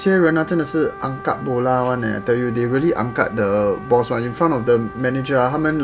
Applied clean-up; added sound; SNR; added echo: none; Trumpet; 16 dB; none.